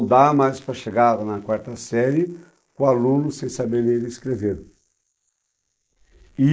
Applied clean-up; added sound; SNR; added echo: neural mask model Resemble Enhance denoiser.